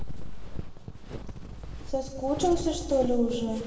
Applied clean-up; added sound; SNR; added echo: none; Walk, footsteps; 7 dB; reverberation time 1.7 s.